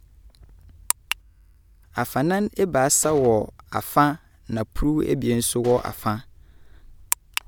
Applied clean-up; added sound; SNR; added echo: none; Gunshot, gunfire; 17 dB; none.